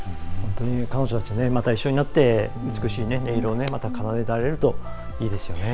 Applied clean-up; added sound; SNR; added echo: none; none; none; none.